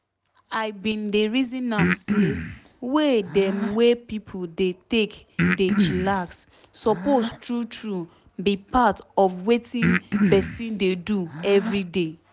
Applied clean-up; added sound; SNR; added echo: none; Breathing; 3 dB; none.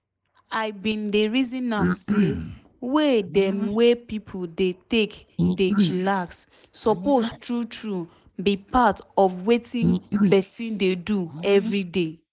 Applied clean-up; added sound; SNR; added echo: neural mask model Resemble Enhance denoiser.